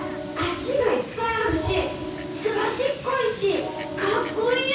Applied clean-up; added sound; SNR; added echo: none; Fowl; 11 dB; reverberation time 0.6 s.